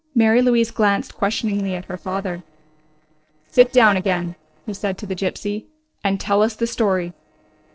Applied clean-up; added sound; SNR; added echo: neural separator model SepFormer DNS4.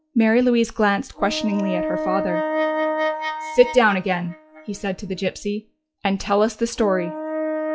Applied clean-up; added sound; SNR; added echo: classical method log-MMSE.